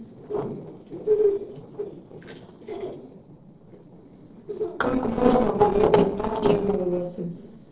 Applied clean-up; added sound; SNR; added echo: neural separator model SepFormer DNS4.